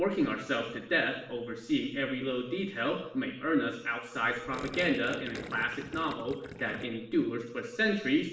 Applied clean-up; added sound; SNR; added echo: none; Gurgling; 11 dB; reverberation time 0.8 s.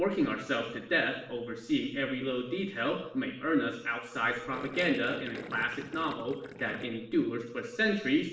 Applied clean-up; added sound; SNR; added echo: neural separator model SepFormer DNS4.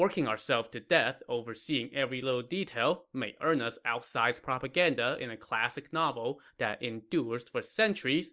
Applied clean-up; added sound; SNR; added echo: none; none; none; none.